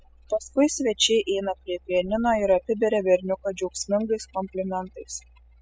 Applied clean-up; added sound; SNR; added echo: classical method spectral subtraction.